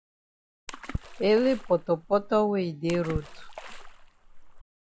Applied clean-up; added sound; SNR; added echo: none; Water / Splash, splatter; 11 dB; none.